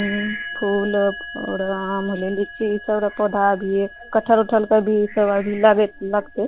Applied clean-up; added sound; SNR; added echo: none; Chime; 8 dB; none.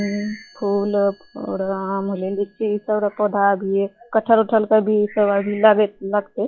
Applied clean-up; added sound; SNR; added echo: classical method log-MMSE.